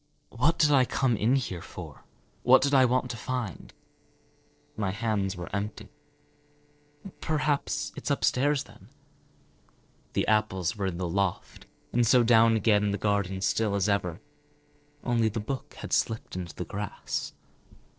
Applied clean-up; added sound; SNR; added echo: neural separator model SepFormer DNS4.